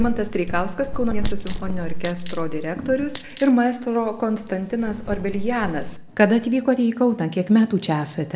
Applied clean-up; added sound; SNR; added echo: none; Coin (dropping); 8 dB; reverberation time 0.6 s.